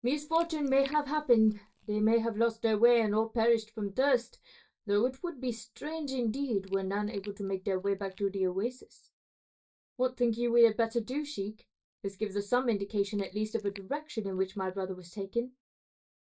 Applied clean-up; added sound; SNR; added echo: neural mask model DeepFilterNet 3.